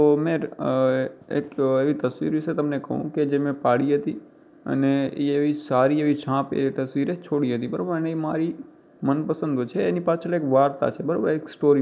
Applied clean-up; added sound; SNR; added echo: none; none; none; none.